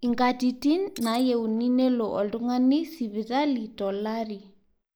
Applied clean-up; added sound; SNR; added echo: neural mask model Resemble Enhance denoiser.